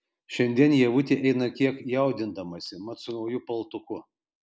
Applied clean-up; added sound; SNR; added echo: none; none; none; none.